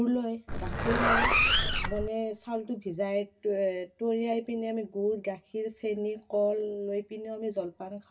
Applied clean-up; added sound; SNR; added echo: none; Zipper (clothing); -4 dB; reverberation time 0.1 s.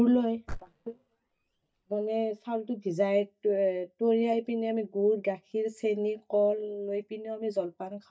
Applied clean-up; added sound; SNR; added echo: neural mask model DeepFilterNet 3.